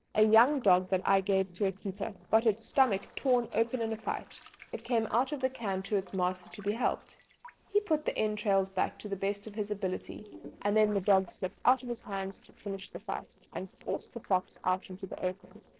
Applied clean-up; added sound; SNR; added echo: neural separator model SepFormer DNS4.